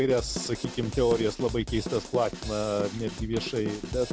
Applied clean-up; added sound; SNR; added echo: none; Drum / Drum kit; 8 dB; none.